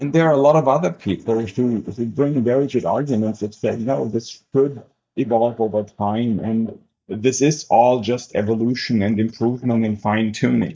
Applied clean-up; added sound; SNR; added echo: neural mask model DeepFilterNet 3.